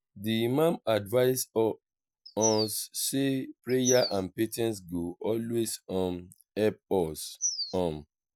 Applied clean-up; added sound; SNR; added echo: none; Bird vocalization, bird call, bird song; 5 dB; none.